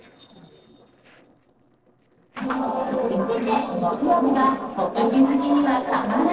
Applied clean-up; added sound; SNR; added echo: neural separator model SepFormer DNS4.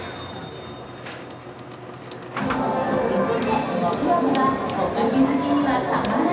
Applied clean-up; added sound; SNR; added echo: none; Sink (filling or washing) / Water tap, faucet / Water; 11 dB; reverberation time 0.6 s.